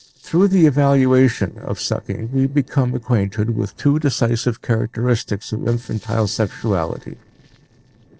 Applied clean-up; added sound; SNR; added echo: neural separator model SepFormer DNS4.